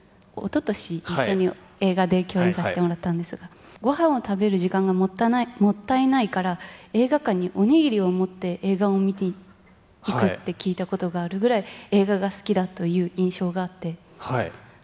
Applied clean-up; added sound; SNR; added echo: none; none; none; none.